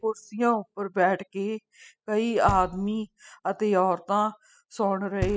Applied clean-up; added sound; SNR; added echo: classical method spectral subtraction.